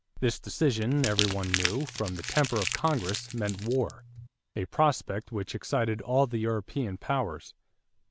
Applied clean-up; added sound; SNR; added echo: none; Crumpling, crinkling; 6 dB; none.